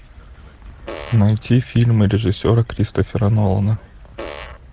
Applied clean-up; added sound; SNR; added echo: none; Fart; 14 dB; none.